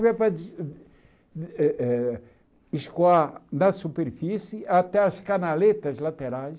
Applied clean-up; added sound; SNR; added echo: none; none; none; none.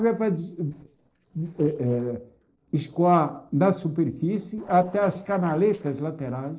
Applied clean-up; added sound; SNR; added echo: neural separator model SepFormer DNS4.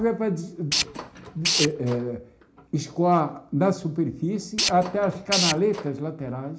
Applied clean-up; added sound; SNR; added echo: none; Tools; 3 dB; reverberation time 0.4 s.